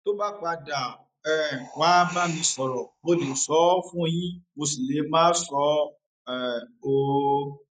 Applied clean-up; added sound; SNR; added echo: neural mask model DeepFilterNet 3.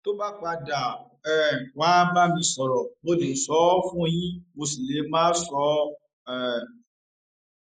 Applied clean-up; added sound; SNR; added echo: neural mask model Resemble Enhance denoiser.